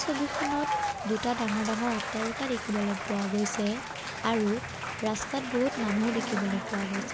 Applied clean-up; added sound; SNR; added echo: none; Applause / Crowd / Cheering; 4 dB; none.